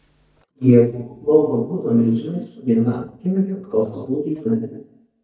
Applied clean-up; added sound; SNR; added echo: neural mask model DeepFilterNet 3.